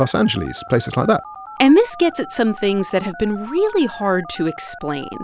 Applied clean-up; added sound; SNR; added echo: none; Telephone; 17 dB; none.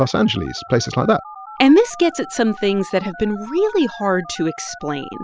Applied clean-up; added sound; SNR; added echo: classical method spectral subtraction.